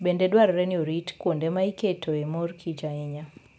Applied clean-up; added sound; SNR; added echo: none; none; none; none.